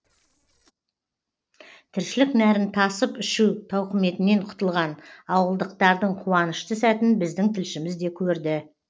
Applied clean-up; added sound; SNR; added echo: neural separator model SepFormer DNS4.